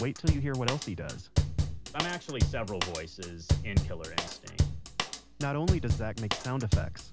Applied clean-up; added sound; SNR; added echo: none; Drum / Drum kit; -4 dB; none.